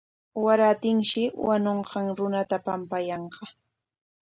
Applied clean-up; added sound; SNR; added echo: none; none; none; none.